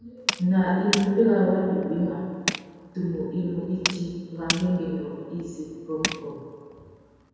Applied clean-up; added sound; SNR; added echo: none; Tools; 8 dB; reverberation time 2.2 s.